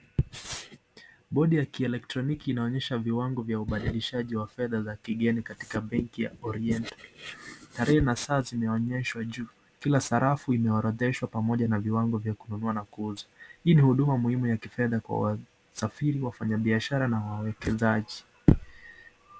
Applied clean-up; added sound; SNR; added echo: none; none; none; none.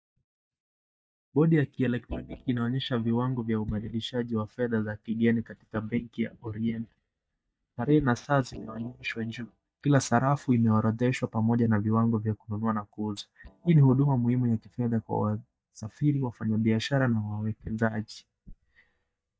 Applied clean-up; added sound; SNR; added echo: neural mask model DeepFilterNet 3.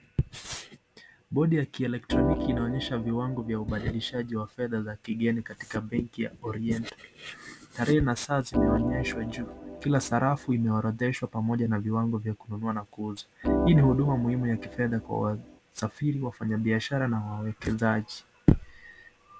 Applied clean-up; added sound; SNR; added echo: none; Organ; 3 dB; none.